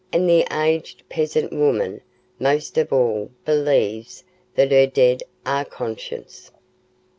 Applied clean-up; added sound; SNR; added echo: none; none; none; none.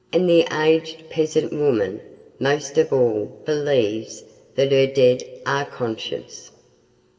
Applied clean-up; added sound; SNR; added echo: none; none; none; reverberation time 1.3 s.